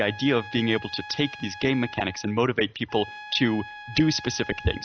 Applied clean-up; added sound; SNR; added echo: none; Trumpet; 15 dB; none.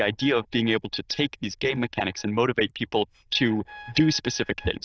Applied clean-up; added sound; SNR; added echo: neural diffusion model UNIVERSE++.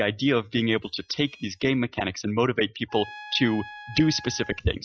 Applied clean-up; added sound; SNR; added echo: classical method Wiener filter.